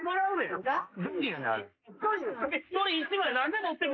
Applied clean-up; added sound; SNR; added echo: neural mask model Resemble Enhance denoiser.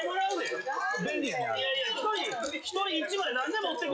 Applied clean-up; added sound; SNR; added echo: classical method log-MMSE.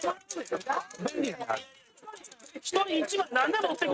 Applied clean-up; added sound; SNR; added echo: neural mask model RNNoise.